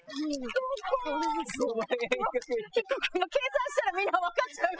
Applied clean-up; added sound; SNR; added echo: classical method spectral subtraction.